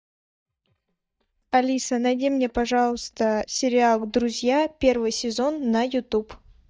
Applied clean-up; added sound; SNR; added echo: neural mask model DeepFilterNet 3.